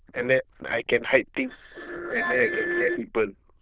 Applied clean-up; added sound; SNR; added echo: neural diffusion model UNIVERSE++.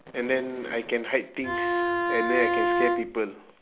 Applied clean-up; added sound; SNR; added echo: none; Bowed string instrument; -4 dB; none.